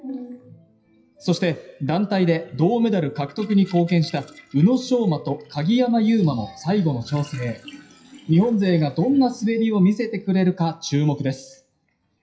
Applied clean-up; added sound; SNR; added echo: classical method WPE with log-MMSE.